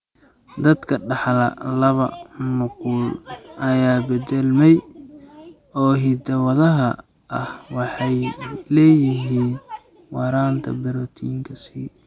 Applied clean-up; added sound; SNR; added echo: none; none; none; none.